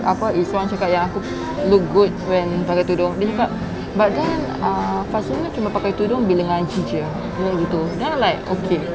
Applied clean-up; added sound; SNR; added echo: none; none; none; none.